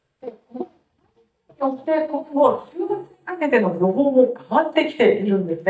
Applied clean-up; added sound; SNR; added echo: neural mask model DeepFilterNet 3.